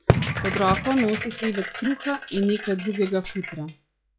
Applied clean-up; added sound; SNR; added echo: classical method log-MMSE.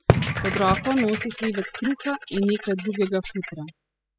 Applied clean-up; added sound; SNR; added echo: classical method spectral subtraction.